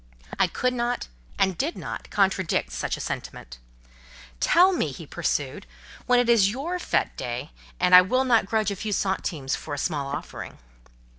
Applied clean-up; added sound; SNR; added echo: none; none; none; none.